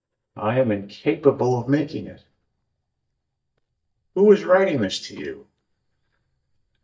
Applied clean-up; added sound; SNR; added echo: neural mask model DeepFilterNet 3.